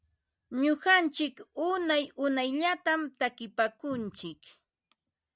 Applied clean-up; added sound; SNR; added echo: none; none; none; none.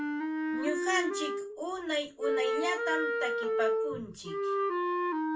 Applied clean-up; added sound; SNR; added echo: none; Wind instrument, woodwind instrument; -5 dB; reverberation time 0.2 s.